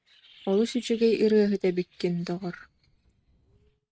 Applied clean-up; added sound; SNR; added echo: neural mask model RNNoise.